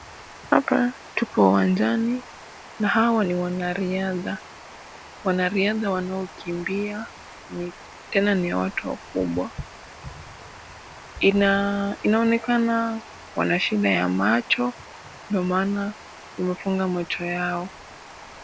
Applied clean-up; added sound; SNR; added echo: none; Water; 17 dB; none.